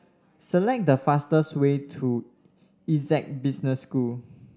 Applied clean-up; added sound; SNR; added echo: none; none; none; none.